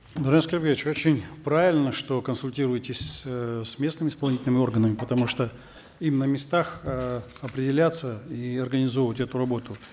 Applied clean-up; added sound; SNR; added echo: none; Cutlery, silverware; 19 dB; none.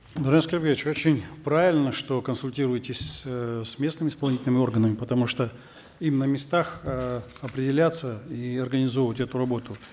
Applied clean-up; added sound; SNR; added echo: none; none; none; none.